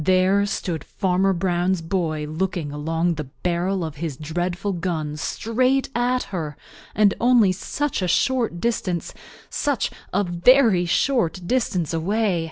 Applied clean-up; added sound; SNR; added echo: none; none; none; none.